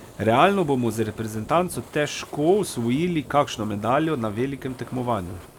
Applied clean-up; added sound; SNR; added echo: none; Fire; 19 dB; none.